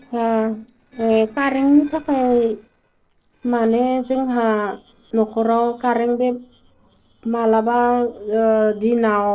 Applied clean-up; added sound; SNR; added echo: neural separator model SepFormer DNS4.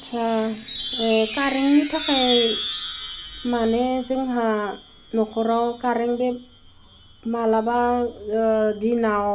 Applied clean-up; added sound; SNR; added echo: none; Chime; -2 dB; none.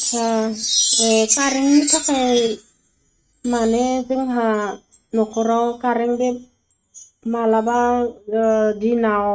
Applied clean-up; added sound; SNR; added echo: neural mask model RNNoise.